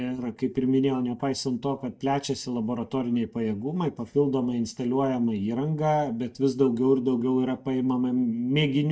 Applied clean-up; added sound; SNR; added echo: neural mask model DeepFilterNet 3.